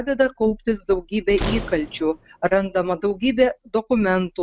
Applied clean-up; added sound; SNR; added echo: none; Slam; 10 dB; none.